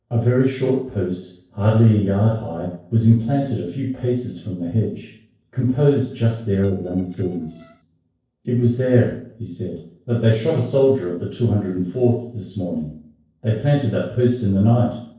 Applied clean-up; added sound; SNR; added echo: neural separator model SepFormer DNS4.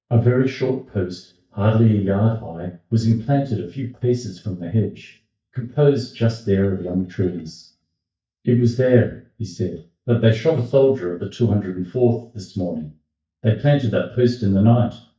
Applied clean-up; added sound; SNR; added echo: neural mask model DeepFilterNet 3.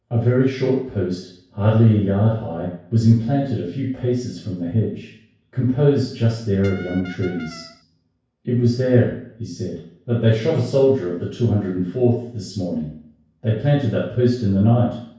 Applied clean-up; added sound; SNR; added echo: none; Brass instrument; 18 dB; reverberation time 0.6 s.